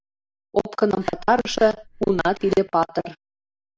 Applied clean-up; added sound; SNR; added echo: none; Breathing; 16 dB; none.